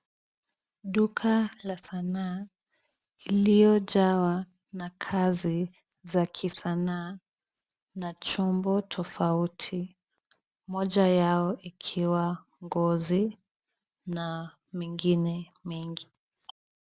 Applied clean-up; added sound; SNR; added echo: none; none; none; none.